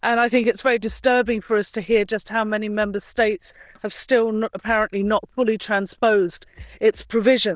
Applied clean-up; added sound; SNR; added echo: neural diffusion model UNIVERSE++.